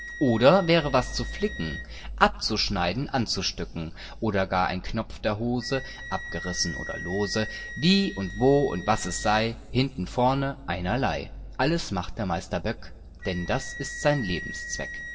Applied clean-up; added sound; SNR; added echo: none; Wind instrument, woodwind instrument; 15 dB; reverberation time 1.4 s.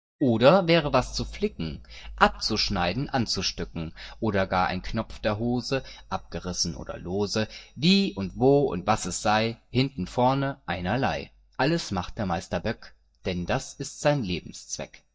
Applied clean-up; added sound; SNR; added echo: neural mask model DeepFilterNet 3.